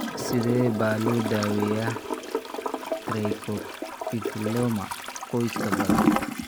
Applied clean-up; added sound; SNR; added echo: none; Toilet flush / Gurgling; 1 dB; none.